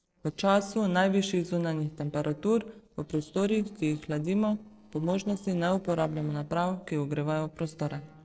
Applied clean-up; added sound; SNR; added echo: neural separator model SepFormer DNS4.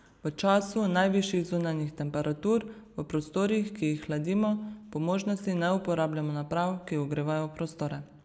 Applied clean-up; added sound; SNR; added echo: none; none; none; none.